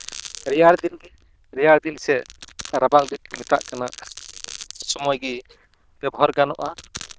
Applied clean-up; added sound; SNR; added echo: neural diffusion model UNIVERSE++.